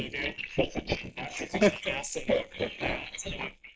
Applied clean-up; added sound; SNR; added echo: neural mask model Resemble Enhance denoiser.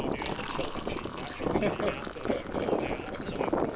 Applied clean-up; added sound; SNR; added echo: none; Liquid; 9 dB; none.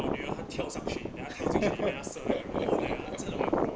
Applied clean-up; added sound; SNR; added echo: none; none; none; none.